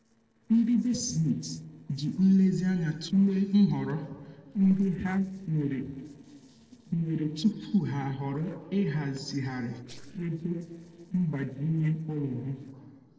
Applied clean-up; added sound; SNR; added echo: neural separator model SepFormer DNS4.